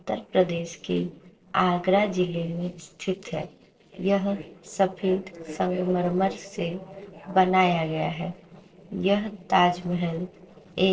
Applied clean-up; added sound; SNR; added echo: neural separator model SepFormer DNS4.